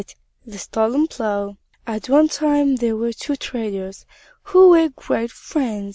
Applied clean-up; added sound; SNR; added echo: none; none; none; none.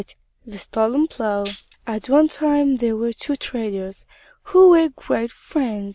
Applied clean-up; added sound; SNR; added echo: none; Tambourine; -2 dB; none.